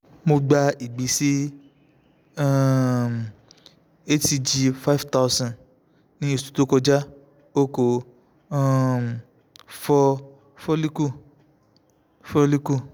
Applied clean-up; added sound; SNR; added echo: none; none; none; none.